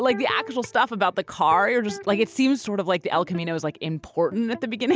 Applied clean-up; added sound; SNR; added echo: none; Electric guitar; 17 dB; none.